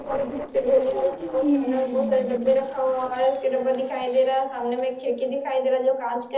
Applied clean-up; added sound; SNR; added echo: neural separator model SepFormer DNS4.